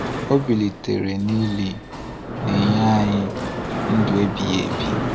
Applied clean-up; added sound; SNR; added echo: none; Mechanisms; 4 dB; none.